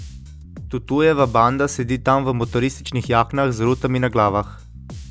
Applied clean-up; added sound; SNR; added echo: none; Bass guitar; 16 dB; none.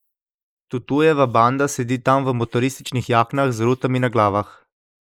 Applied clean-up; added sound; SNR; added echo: neural mask model Resemble Enhance denoiser.